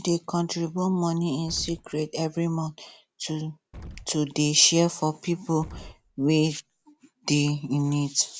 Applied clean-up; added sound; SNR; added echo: none; Explosion; 19 dB; none.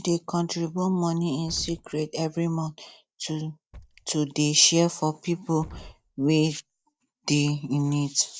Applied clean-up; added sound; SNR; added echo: neural mask model DeepFilterNet 3.